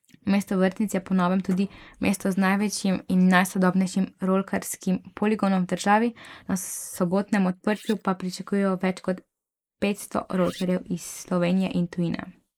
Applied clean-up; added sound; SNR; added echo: neural mask model Resemble Enhance denoiser.